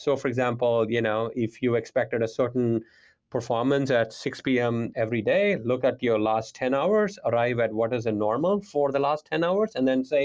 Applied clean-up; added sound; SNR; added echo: none; none; none; none.